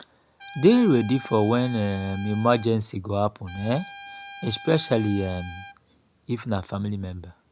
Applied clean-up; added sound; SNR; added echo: none; Trumpet; 17 dB; none.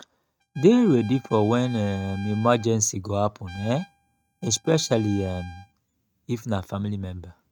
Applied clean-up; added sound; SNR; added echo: neural mask model RNNoise.